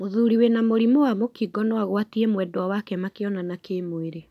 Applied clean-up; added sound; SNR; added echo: none; none; none; none.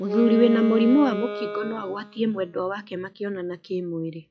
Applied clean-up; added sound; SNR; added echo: classical method log-MMSE.